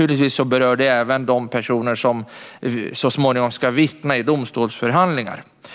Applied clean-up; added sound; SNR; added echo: none; none; none; none.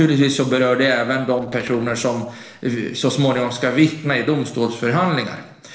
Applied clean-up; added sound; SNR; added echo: neural separator model SepFormer DNS4.